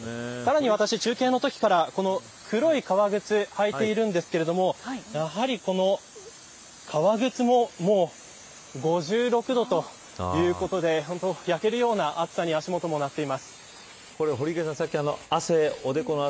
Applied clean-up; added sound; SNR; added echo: none; none; none; none.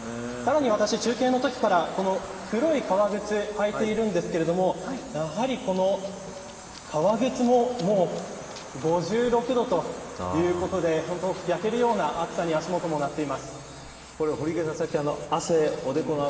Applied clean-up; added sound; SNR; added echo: none; Run; 18 dB; reverberation time 2.7 s.